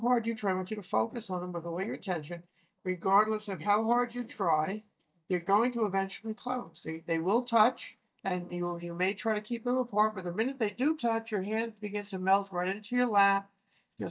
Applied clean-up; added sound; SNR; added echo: neural mask model DeepFilterNet 3.